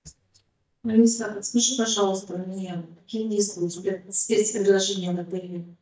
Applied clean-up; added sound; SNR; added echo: neural mask model DeepFilterNet 3.